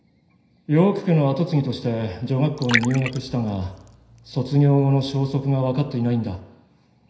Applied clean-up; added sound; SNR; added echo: none; Liquid; 11 dB; reverberation time 0.9 s.